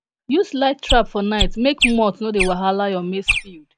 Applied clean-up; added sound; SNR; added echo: none; Chirp, tweet; 4 dB; none.